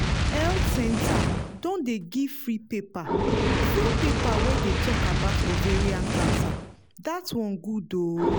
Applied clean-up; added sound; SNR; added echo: none; Fire; -4 dB; none.